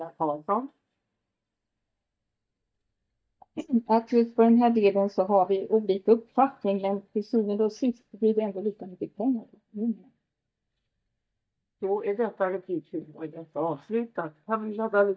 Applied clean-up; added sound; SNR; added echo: neural mask model DeepFilterNet 3.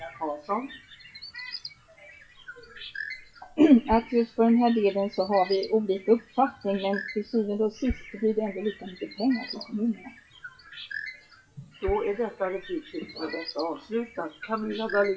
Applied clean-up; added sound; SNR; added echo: classical method WPE with log-MMSE.